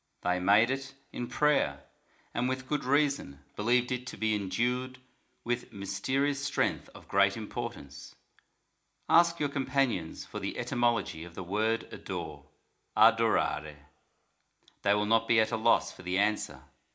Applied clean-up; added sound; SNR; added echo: none; none; none; reverberation time 0.4 s.